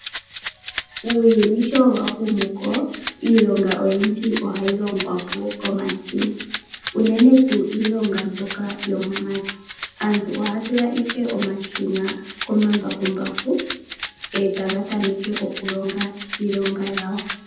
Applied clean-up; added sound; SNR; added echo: none; Rattle (instrument); 4 dB; reverberation time 0.8 s.